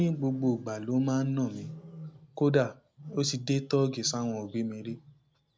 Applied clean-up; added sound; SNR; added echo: none; Wild animals; 19 dB; none.